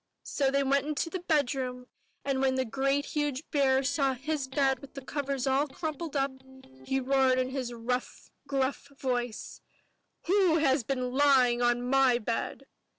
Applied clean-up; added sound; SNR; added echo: neural separator model SepFormer DNS4.